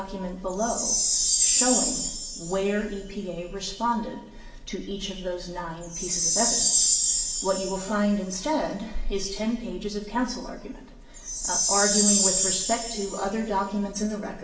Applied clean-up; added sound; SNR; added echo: none; Chime; -1 dB; reverberation time 0.7 s.